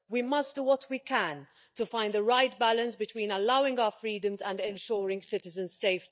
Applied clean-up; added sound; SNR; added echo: neural mask model DeepFilterNet 3.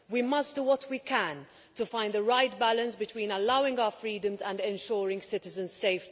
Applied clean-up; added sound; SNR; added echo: none; none; none; none.